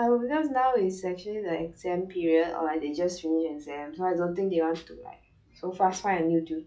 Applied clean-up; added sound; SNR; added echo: classical method log-MMSE.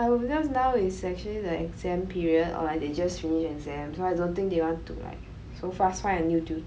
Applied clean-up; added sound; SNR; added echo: none; none; none; none.